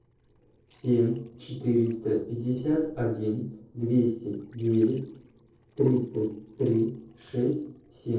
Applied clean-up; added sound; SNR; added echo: neural separator model SepFormer DNS4.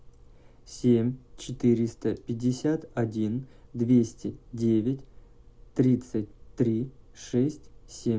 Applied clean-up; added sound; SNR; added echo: none; none; none; none.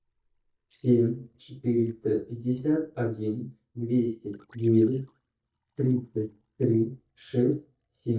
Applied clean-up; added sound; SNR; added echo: neural mask model DeepFilterNet 3.